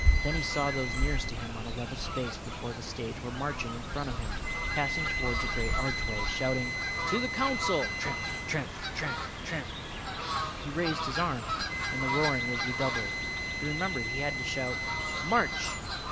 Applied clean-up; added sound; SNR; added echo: none; Fowl + Wind instrument, woodwind instrument; -3 dB; none.